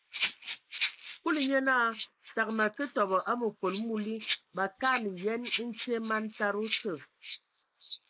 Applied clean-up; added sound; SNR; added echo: neural mask model Resemble Enhance denoiser.